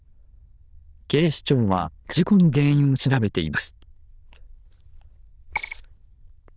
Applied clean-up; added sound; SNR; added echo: neural diffusion model UNIVERSE++.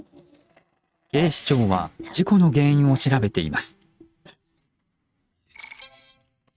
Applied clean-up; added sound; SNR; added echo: neural mask model RNNoise.